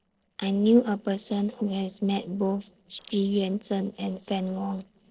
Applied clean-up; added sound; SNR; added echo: neural separator model SepFormer DNS4.